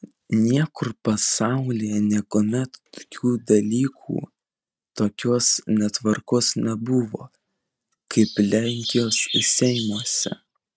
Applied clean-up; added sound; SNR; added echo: neural mask model RNNoise.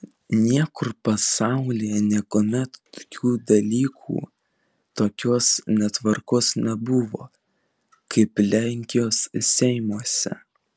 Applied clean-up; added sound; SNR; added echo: none; none; none; none.